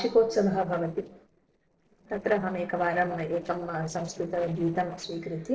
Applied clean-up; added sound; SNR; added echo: neural separator model SepFormer DNS4.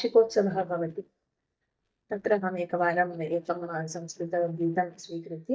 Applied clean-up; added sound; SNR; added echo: neural mask model DeepFilterNet 3.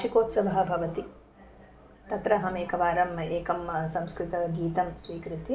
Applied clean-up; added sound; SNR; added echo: none; none; none; none.